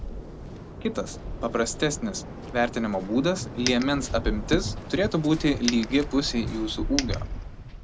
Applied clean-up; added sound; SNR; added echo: none; Coin (dropping) + Waves, surf; 6 dB; none.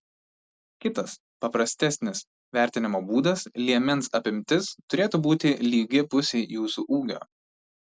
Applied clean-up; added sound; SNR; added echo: none; none; none; none.